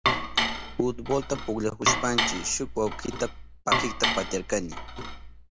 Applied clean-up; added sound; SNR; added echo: none; Dishes, pots, and pans; -1 dB; none.